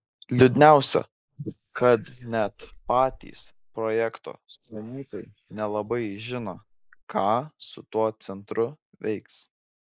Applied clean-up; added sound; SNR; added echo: neural mask model Resemble Enhance denoiser.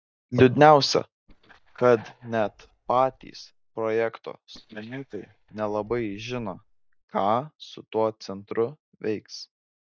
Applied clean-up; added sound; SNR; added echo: neural mask model DeepFilterNet 3.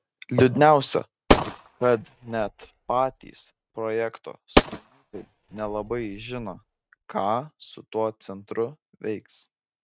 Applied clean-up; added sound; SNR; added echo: neural mask model RNNoise.